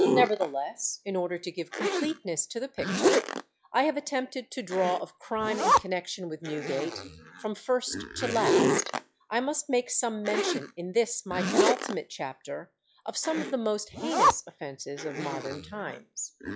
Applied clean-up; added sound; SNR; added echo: classical method log-MMSE.